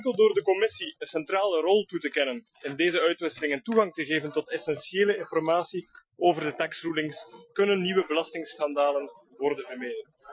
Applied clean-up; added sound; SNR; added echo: classical method Wiener filter.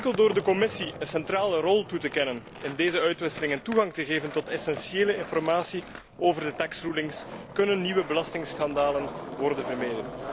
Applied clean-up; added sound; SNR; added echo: none; Skateboard; 13 dB; none.